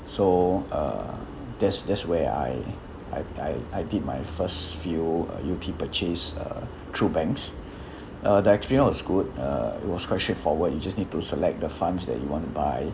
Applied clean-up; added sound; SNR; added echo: none; none; none; none.